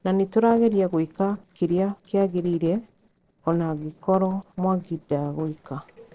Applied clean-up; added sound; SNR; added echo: neural separator model SepFormer DNS4.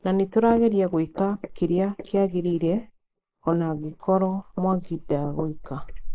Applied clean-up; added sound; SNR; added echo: neural mask model Resemble Enhance denoiser.